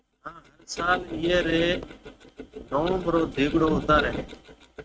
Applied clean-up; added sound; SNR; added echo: neural mask model RNNoise.